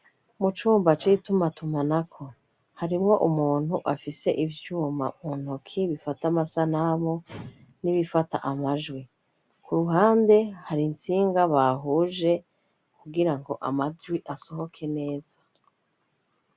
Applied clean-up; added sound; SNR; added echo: none; none; none; none.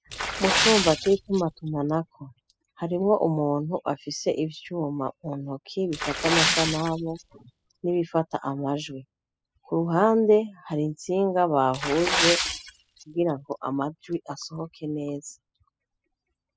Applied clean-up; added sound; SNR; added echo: classical method spectral subtraction.